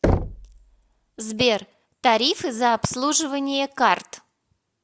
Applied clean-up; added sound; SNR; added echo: none; Knock; 5 dB; none.